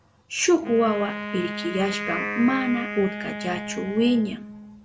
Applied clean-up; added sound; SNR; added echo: none; Wind instrument, woodwind instrument; 8 dB; none.